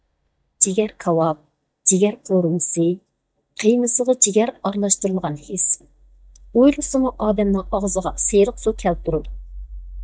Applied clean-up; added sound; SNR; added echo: neural mask model DeepFilterNet 3.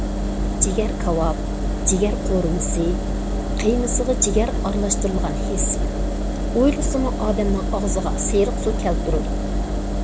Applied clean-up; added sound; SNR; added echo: none; Engine; -2 dB; none.